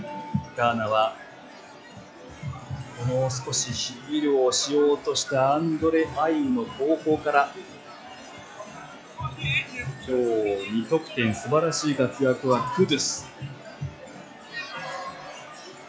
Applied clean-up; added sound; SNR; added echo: classical method log-MMSE.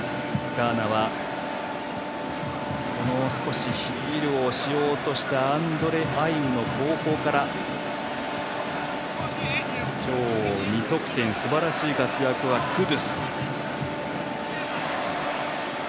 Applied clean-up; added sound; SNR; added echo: none; Wind instrument, woodwind instrument; 11 dB; none.